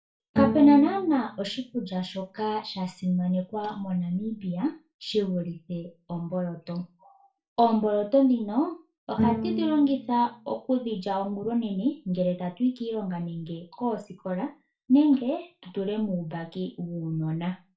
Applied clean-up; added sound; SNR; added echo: none; Bowed string instrument; 6 dB; reverberation time 0.3 s.